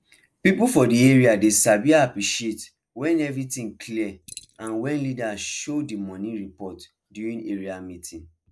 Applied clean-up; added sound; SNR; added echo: neural mask model Resemble Enhance denoiser.